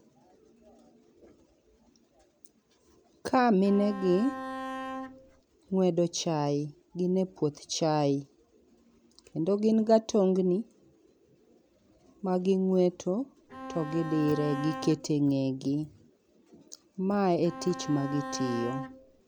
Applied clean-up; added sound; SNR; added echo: none; Bowed string instrument; 9 dB; none.